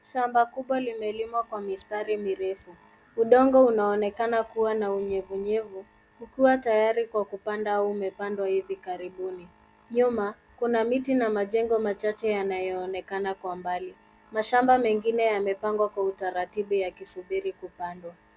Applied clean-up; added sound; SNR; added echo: none; none; none; none.